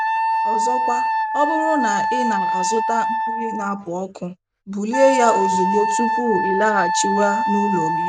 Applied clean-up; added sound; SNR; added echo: none; Wind instrument, woodwind instrument; -2 dB; none.